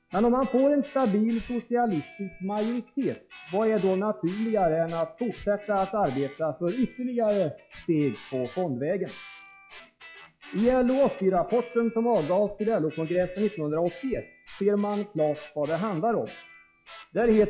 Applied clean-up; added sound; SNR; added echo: classical method log-MMSE.